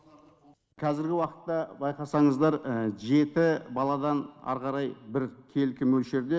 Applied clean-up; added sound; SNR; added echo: none; none; none; none.